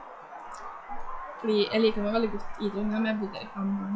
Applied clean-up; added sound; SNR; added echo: classical method log-MMSE.